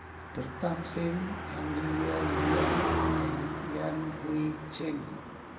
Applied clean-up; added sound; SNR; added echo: none; Car passing by; -1 dB; reverberation time 1.0 s.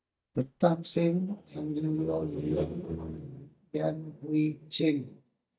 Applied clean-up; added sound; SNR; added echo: neural mask model DeepFilterNet 3.